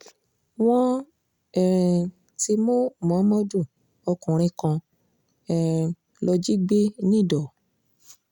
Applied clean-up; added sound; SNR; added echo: none; none; none; none.